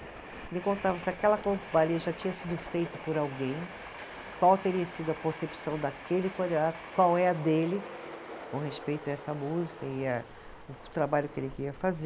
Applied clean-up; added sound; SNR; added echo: none; Train; 13 dB; none.